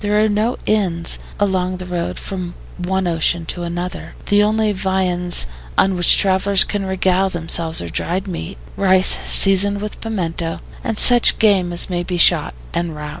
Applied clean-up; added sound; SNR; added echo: none; none; none; none.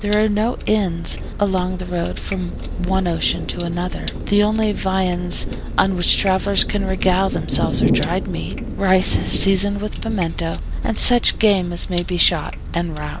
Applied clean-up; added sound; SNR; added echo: none; Sink (filling or washing) + Thunder; 5 dB; none.